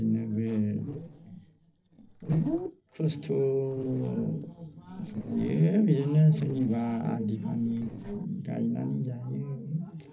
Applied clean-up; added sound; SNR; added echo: neural separator model SepFormer DNS4.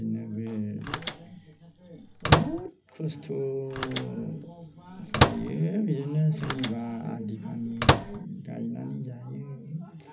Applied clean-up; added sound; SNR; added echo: none; Microwave oven; -4 dB; reverberation time 0.4 s.